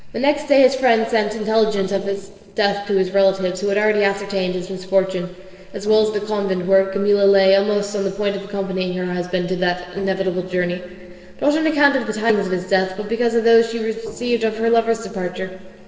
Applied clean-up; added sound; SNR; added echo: neural separator model SepFormer DNS4.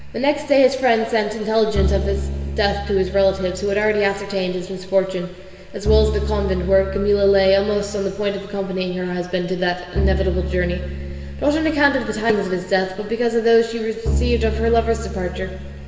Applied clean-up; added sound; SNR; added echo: none; Bowed string instrument; 7 dB; reverberation time 2.7 s.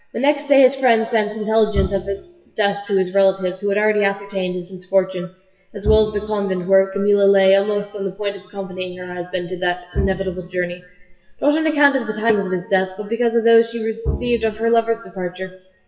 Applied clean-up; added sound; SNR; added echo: classical method WPE with log-MMSE.